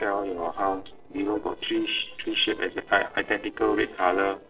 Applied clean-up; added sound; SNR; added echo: neural separator model SepFormer DNS4.